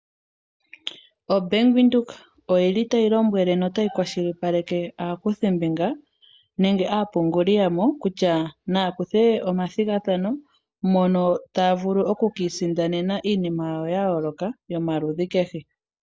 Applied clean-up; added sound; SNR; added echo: none; none; none; none.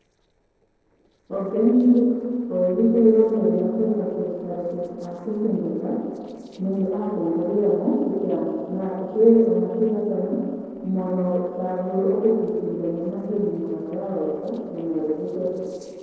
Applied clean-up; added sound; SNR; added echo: neural separator model SepFormer DNS4.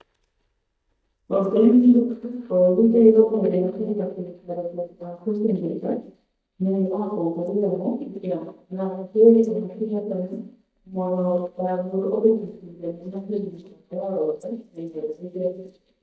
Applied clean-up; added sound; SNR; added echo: neural mask model DeepFilterNet 3.